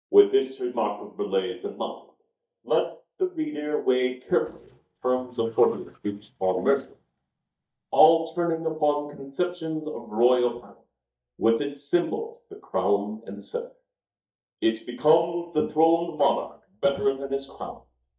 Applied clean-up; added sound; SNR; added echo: neural mask model DeepFilterNet 3.